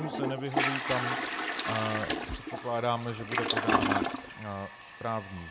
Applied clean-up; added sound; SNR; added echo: none; Toilet flush; -3 dB; none.